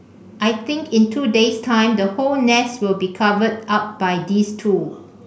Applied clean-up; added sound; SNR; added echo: none; none; none; none.